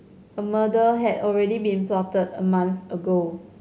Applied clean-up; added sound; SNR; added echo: none; none; none; none.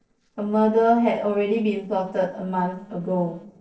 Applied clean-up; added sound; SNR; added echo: neural separator model SepFormer DNS4.